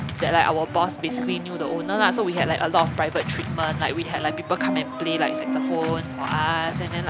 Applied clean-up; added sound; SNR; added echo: none; Organ; 4 dB; none.